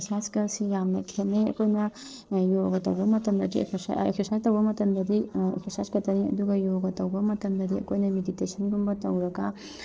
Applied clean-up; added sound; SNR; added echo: neural separator model SepFormer DNS4.